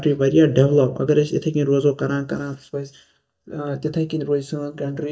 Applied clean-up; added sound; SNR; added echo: neural mask model DeepFilterNet 3.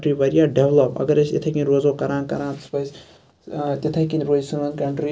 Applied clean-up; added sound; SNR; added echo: none; none; none; none.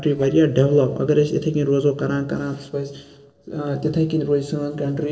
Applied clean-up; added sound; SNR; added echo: neural separator model SepFormer DNS4.